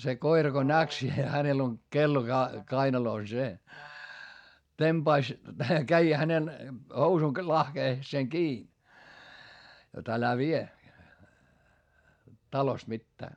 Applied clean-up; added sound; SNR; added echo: neural mask model DeepFilterNet 3.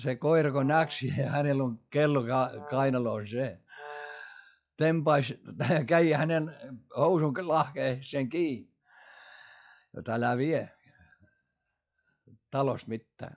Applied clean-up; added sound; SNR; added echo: classical method log-MMSE.